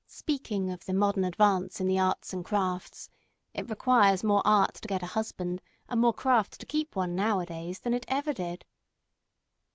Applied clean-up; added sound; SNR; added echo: none; none; none; none.